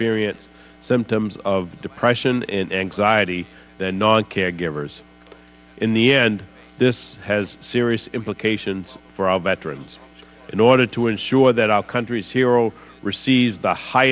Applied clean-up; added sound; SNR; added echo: none; none; none; none.